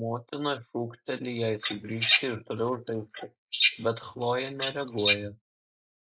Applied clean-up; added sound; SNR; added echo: neural mask model Resemble Enhance denoiser.